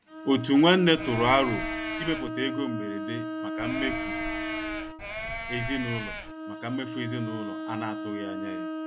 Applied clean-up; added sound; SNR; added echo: none; Bowed string instrument + Livestock, farm animals, working animals; 5 dB; none.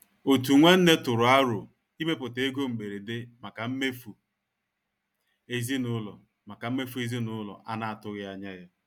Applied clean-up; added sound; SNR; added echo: none; none; none; none.